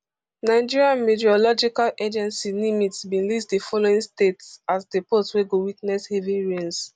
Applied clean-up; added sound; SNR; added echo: none; none; none; none.